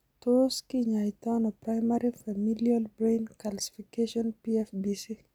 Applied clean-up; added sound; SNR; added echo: none; none; none; none.